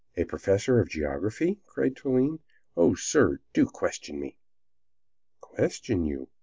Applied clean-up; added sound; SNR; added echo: none; none; none; none.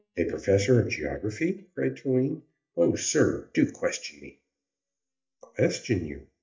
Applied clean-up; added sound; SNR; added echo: neural mask model DeepFilterNet 3.